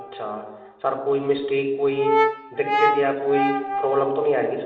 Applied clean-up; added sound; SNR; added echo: none; Brass instrument; 2 dB; reverberation time 1.2 s.